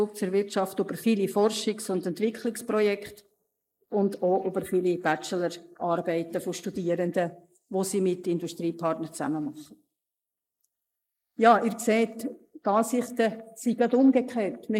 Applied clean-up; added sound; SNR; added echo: neural mask model Resemble Enhance denoiser.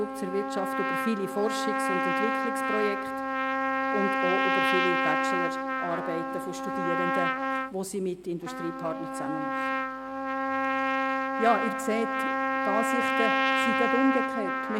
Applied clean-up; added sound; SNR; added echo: none; Trumpet; -4 dB; none.